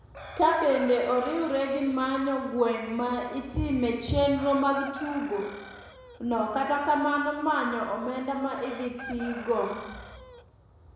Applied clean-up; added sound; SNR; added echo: none; Chicken, rooster; 18 dB; reverberation time 1.0 s.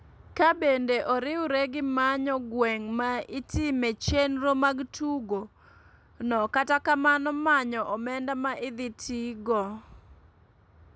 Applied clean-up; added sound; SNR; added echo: none; none; none; none.